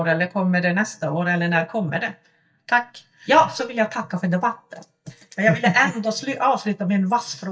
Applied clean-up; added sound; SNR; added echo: neural mask model DeepFilterNet 3.